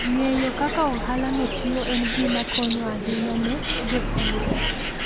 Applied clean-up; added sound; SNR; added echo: none; Bird; 1 dB; none.